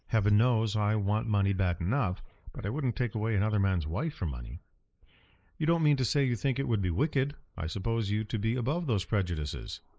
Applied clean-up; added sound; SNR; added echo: neural mask model Resemble Enhance denoiser.